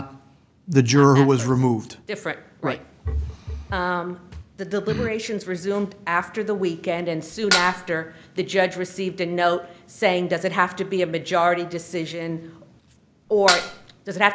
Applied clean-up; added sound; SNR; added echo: none; Dishes, pots, and pans; 2 dB; none.